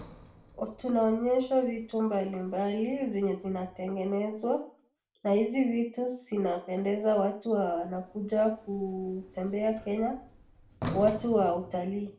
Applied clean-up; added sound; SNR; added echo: none; Sliding door; 18 dB; reverberation time 0.4 s.